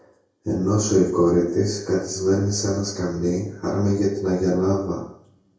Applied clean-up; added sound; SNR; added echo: none; none; none; reverberation time 0.6 s.